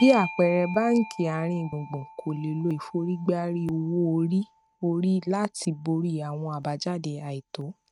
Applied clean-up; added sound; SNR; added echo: neural mask model RNNoise.